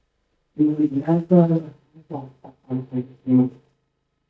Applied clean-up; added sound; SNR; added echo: neural mask model DeepFilterNet 3.